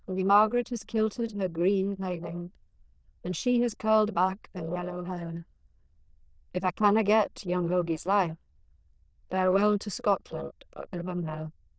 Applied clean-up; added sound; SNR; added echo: neural diffusion model UNIVERSE++.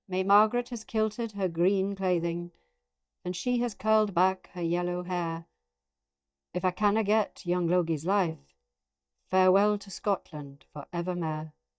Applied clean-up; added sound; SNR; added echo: neural mask model DeepFilterNet 3.